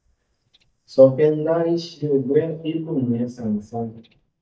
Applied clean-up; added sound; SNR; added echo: neural mask model DeepFilterNet 3.